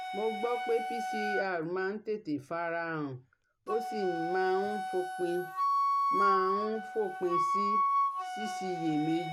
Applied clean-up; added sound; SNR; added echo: none; Wind instrument, woodwind instrument; -1 dB; none.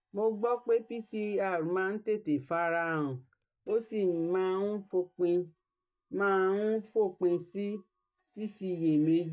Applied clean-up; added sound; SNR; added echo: neural mask model DeepFilterNet 3.